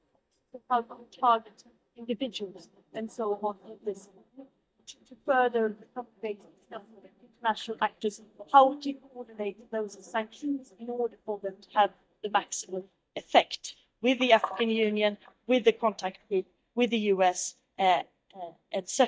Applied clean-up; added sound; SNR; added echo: neural mask model DeepFilterNet 3.